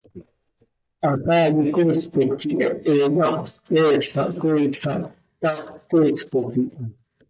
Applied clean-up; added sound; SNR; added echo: neural mask model DeepFilterNet 3.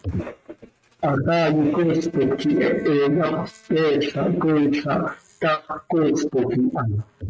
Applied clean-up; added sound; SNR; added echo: neural mask model RNNoise.